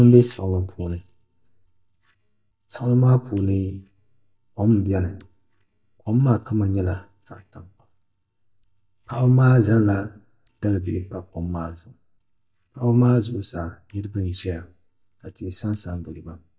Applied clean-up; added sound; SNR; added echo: neural mask model DeepFilterNet 3.